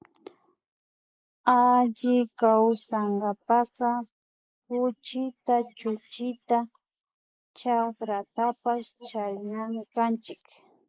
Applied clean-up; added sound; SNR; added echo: neural mask model Resemble Enhance denoiser.